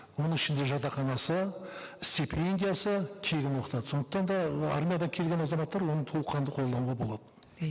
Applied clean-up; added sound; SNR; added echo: none; none; none; none.